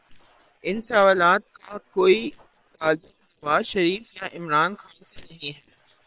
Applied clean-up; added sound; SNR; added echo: neural separator model SepFormer WHAM!.